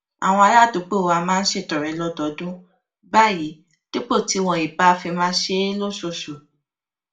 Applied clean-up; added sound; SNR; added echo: none; none; none; reverberation time 0.3 s.